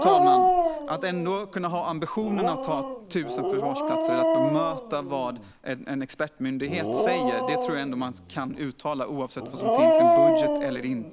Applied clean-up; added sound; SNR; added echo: none; Dog; -5 dB; none.